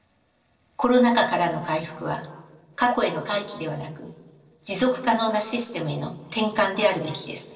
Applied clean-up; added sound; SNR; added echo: neural separator model SepFormer DNS4.